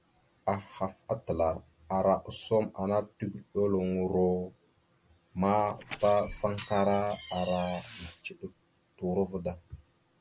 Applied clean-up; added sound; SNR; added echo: none; Door; 14 dB; none.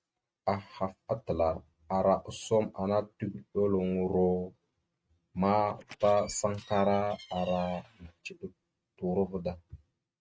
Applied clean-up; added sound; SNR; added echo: neural mask model RNNoise.